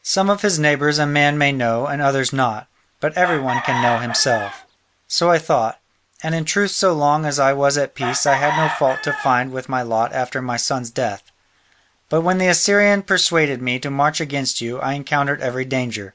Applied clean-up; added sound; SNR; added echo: none; Chicken, rooster; 7 dB; none.